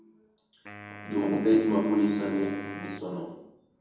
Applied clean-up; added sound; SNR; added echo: none; Wind instrument, woodwind instrument; 16 dB; reverberation time 0.6 s.